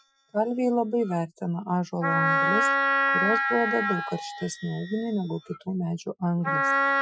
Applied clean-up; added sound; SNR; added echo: classical method Wiener filter.